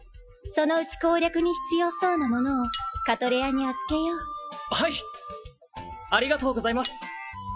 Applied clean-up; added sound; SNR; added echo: classical method Wiener filter.